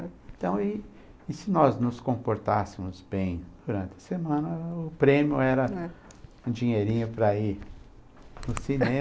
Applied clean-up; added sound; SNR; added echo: none; none; none; none.